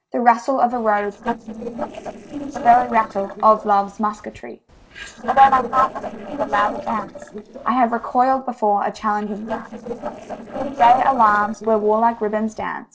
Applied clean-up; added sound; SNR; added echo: neural separator model SepFormer DNS4.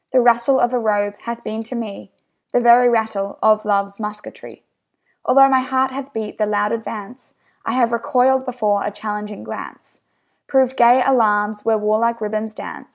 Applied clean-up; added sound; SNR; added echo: none; none; none; none.